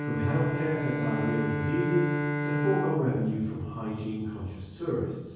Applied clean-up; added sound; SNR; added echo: none; Bowed string instrument; 2 dB; reverberation time 1.3 s.